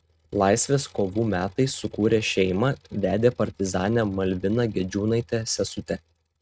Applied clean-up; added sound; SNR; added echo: neural mask model RNNoise.